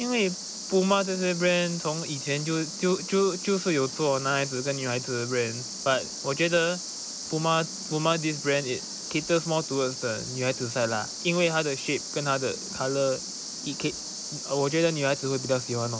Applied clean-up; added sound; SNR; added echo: none; Cricket; 9 dB; none.